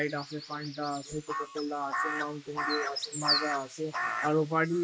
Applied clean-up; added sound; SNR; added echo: neural mask model Resemble Enhance denoiser.